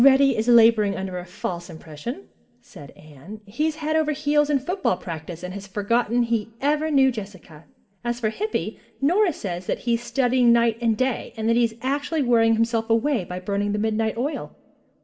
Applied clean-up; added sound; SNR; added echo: none; none; none; reverberation time 0.4 s.